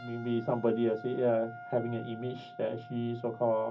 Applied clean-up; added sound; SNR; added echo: none; Wind instrument, woodwind instrument; 16 dB; reverberation time 0.4 s.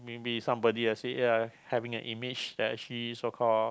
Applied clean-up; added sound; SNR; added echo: none; none; none; none.